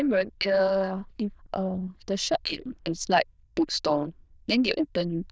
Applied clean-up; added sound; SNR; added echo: neural diffusion model UNIVERSE++.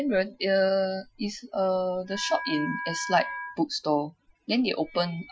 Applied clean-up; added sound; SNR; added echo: classical method Wiener filter.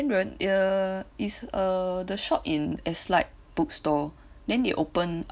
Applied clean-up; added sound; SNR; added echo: none; none; none; none.